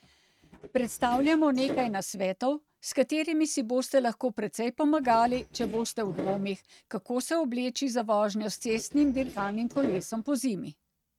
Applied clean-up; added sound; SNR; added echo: neural mask model RNNoise.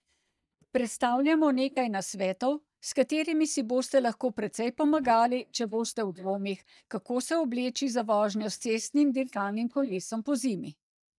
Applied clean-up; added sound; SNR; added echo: neural mask model DeepFilterNet 3.